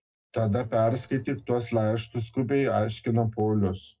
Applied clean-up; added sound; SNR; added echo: neural separator model SepFormer DNS4.